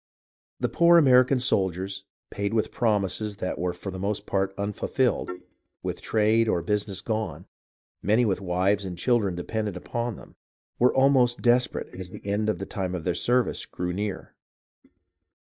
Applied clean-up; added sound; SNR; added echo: neural mask model DeepFilterNet 3.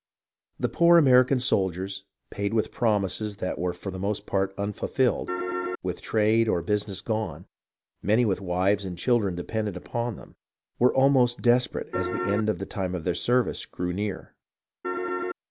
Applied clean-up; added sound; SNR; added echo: none; Piano; 3 dB; none.